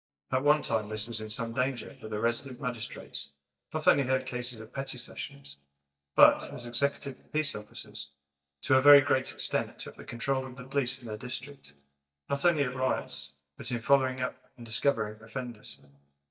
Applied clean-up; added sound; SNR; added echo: neural mask model DeepFilterNet 3.